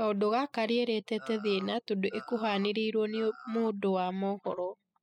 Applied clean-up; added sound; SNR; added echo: classical method spectral subtraction.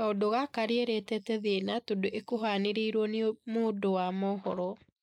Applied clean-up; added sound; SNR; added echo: neural mask model Resemble Enhance denoiser.